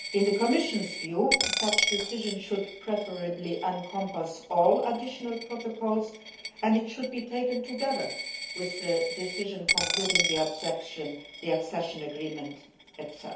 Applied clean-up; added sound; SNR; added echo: none; Coin (dropping); 4 dB; reverberation time 0.6 s.